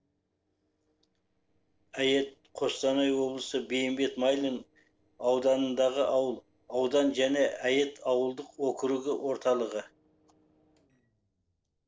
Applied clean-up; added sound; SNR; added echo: neural separator model SepFormer DNS4.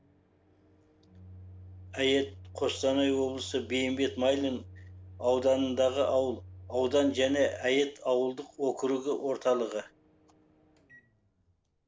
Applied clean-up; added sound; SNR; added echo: none; Microwave oven; 19 dB; none.